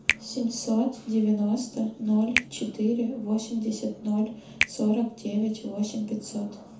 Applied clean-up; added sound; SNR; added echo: none; Finger snapping; 9 dB; reverberation time 0.6 s.